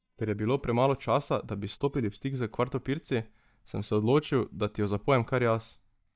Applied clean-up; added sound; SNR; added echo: neural mask model DeepFilterNet 3.